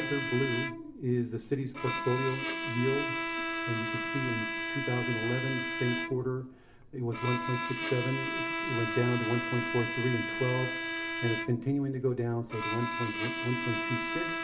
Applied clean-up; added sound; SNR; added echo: none; Bowed string instrument; 2 dB; reverberation time 0.6 s.